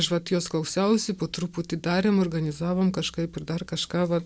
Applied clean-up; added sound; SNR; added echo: none; none; none; none.